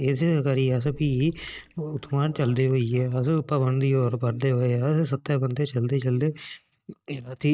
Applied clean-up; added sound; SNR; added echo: neural mask model DeepFilterNet 3.